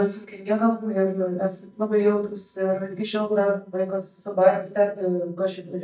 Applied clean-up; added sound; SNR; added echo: neural mask model DeepFilterNet 3.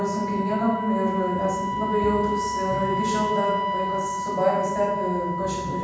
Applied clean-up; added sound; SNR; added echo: none; Wind instrument, woodwind instrument; 2 dB; reverberation time 1.2 s.